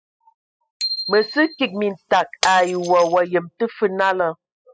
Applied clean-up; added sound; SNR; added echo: classical method spectral subtraction.